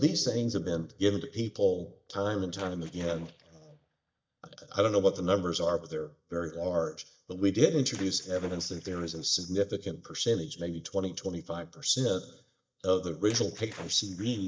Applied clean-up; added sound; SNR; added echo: neural mask model DeepFilterNet 3.